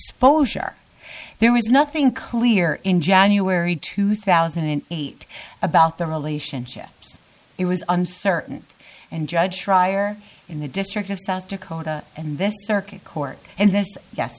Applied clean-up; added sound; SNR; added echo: neural mask model Resemble Enhance denoiser.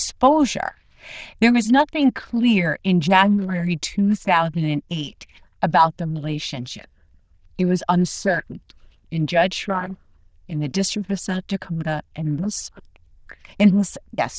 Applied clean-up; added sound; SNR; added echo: neural diffusion model UNIVERSE++.